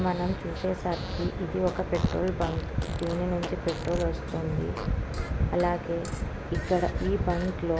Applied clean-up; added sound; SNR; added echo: none; Fart; 15 dB; none.